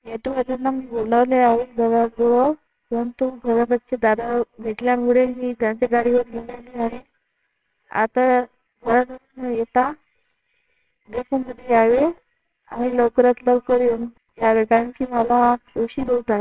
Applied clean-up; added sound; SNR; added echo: neural separator model SepFormer WHAMR!.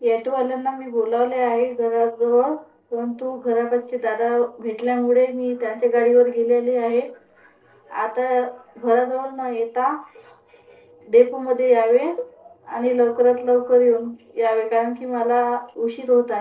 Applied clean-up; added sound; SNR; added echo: neural separator model SepFormer DNS4.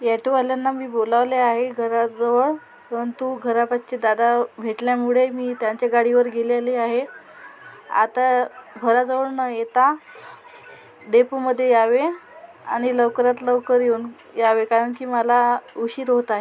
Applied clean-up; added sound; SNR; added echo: none; none; none; none.